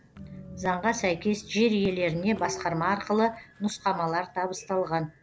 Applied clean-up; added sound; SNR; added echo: none; Train; 18 dB; none.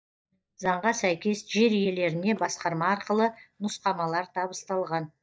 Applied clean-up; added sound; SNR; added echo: neural mask model DeepFilterNet 3.